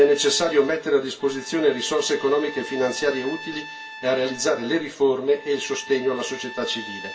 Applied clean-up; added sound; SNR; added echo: none; Trumpet; 15 dB; reverberation time 0.2 s.